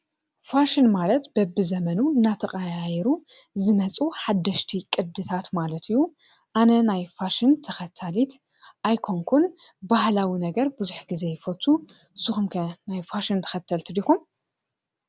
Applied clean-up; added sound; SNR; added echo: none; none; none; none.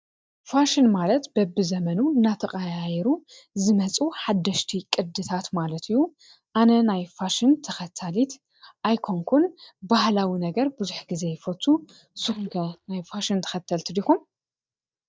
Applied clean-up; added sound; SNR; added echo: neural mask model DeepFilterNet 3.